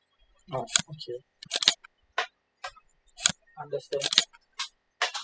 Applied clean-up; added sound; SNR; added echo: classical method spectral subtraction.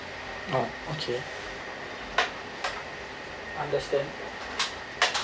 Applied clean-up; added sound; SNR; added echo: none; none; none; none.